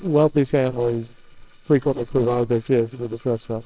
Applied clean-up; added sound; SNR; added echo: neural separator model SepFormer WHAMR!.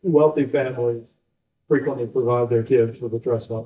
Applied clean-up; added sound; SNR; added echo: neural mask model DeepFilterNet 3.